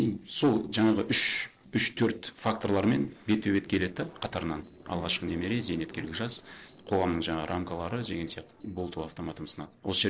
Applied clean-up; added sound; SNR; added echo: neural separator model SepFormer DNS4.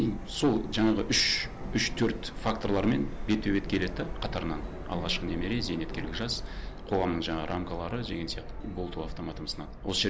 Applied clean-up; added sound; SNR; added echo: none; Subway, metro, underground; 7 dB; none.